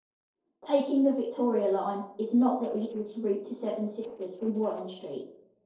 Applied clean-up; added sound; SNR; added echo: neural separator model SepFormer DNS4.